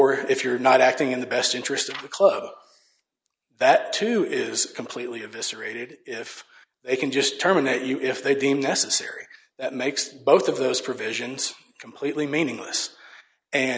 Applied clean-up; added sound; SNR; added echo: none; none; none; none.